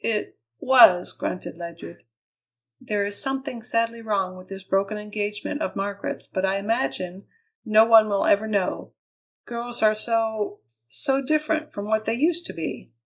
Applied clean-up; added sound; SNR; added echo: neural mask model Resemble Enhance denoiser.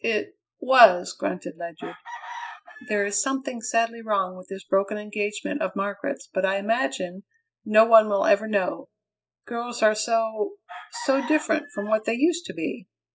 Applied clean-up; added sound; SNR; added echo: classical method spectral subtraction.